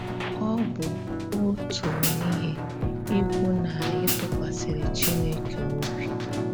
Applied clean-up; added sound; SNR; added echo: none; Keyboard (musical) + Hi-hat; -2 dB; none.